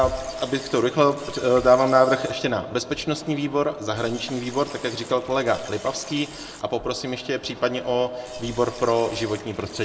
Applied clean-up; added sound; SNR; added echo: none; Liquid; 18 dB; reverberation time 0.7 s.